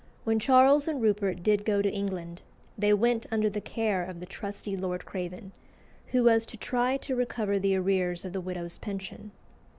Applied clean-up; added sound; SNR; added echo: none; none; none; none.